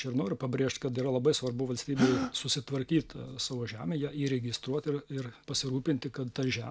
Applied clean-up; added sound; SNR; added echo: none; Gasp; 4 dB; none.